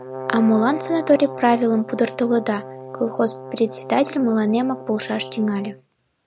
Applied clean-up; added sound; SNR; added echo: none; Brass instrument; 13 dB; none.